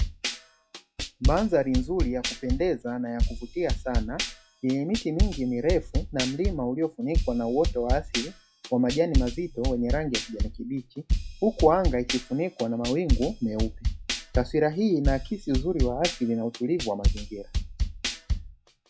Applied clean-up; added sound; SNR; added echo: classical method log-MMSE.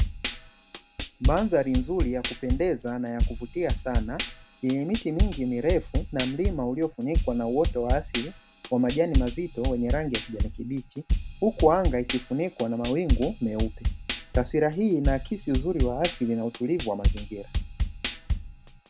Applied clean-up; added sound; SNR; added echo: none; Drum / Drum kit; 1 dB; none.